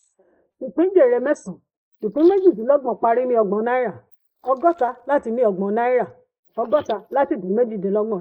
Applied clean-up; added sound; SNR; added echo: neural mask model Resemble Enhance denoiser.